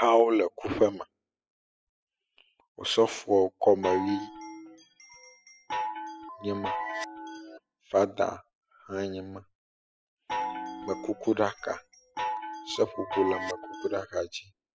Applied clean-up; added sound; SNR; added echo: classical method spectral subtraction.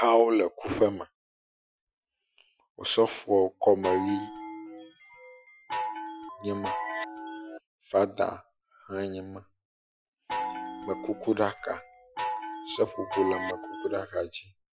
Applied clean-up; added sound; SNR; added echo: classical method Wiener filter.